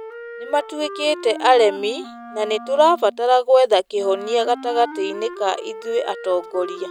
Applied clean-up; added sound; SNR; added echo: none; Wind instrument, woodwind instrument; 15 dB; none.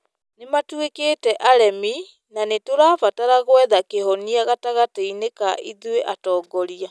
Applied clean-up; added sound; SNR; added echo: none; none; none; none.